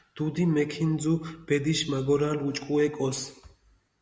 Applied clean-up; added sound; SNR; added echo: none; none; none; none.